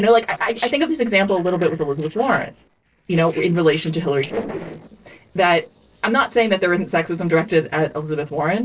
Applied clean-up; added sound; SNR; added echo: neural separator model SepFormer DNS4.